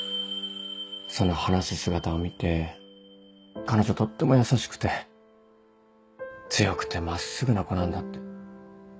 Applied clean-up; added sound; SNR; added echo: none; none; none; none.